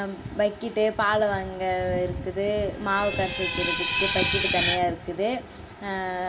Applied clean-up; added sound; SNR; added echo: none; Screech; 2 dB; reverberation time 1.1 s.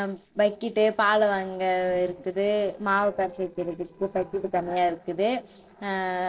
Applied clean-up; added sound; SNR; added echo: neural separator model SepFormer DNS4.